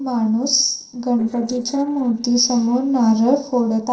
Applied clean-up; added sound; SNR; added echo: neural separator model SepFormer DNS4.